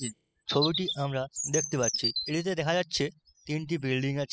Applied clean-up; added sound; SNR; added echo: classical method spectral subtraction.